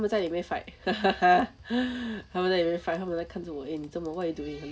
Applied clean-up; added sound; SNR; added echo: none; none; none; none.